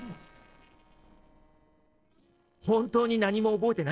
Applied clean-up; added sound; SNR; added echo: neural separator model SepFormer DNS4.